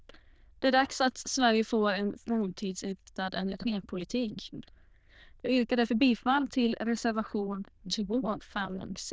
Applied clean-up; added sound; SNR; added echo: neural diffusion model UNIVERSE++.